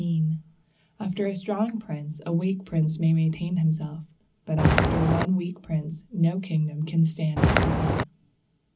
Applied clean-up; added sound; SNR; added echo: none; Walk, footsteps; -5 dB; reverberation time 0.4 s.